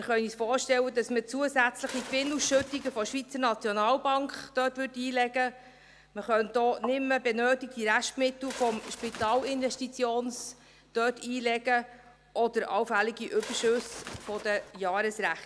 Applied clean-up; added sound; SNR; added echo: none; Bird; 14 dB; none.